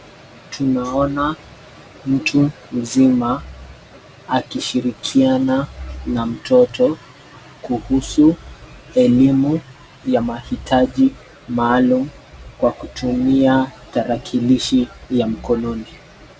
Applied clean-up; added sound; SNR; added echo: none; none; none; none.